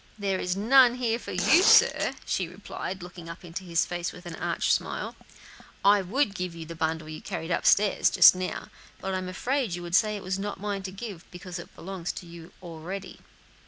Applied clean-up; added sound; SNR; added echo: none; Tearing; 2 dB; none.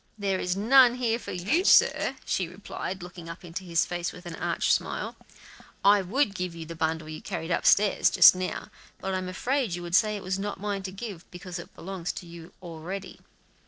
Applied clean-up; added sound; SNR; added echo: neural separator model SepFormer DNS4.